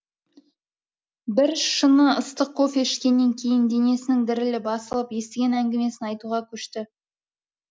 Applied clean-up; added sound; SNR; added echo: none; none; none; none.